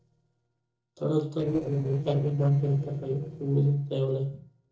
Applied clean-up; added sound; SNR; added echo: neural separator model SepFormer DNS4.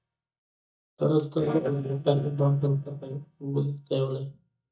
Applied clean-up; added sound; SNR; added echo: neural mask model DeepFilterNet 3.